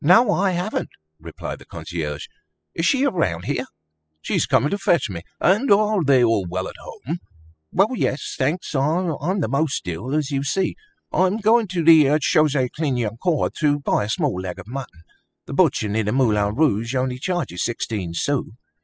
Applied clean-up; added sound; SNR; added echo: classical method spectral subtraction.